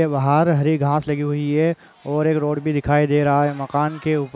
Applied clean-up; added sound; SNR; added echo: none; none; none; none.